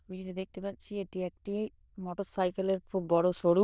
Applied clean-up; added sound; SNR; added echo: neural diffusion model UNIVERSE++.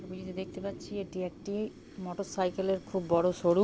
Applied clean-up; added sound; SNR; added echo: none; Fire; 16 dB; none.